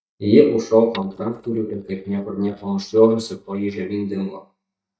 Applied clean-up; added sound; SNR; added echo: neural mask model DeepFilterNet 3.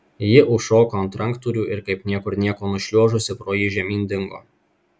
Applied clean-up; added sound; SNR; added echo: none; none; none; none.